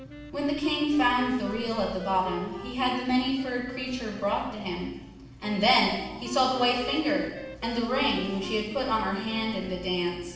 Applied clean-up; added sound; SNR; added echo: none; Wind instrument, woodwind instrument; 14 dB; reverberation time 0.9 s.